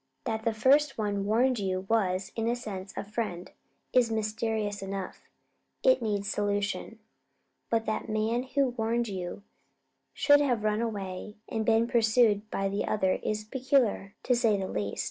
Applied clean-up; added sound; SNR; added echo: none; none; none; none.